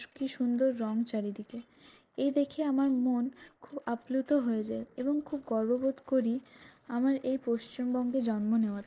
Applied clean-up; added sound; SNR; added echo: neural mask model Resemble Enhance denoiser.